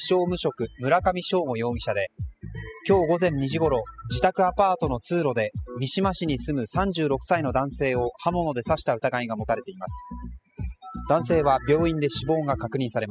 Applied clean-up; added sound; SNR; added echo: classical method spectral subtraction.